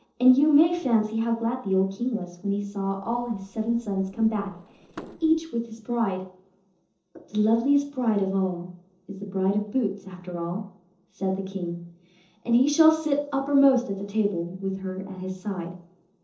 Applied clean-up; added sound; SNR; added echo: neural separator model SepFormer DNS4.